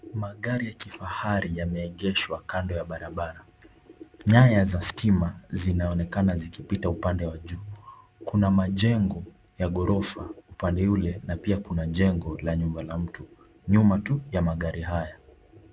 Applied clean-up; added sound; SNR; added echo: none; none; none; none.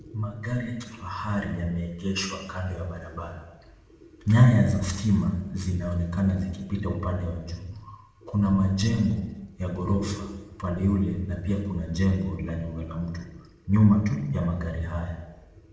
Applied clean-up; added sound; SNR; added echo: none; none; none; reverberation time 0.9 s.